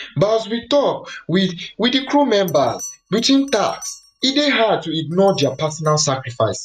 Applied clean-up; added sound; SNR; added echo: neural mask model RNNoise.